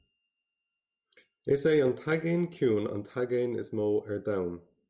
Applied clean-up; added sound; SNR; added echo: none; none; none; none.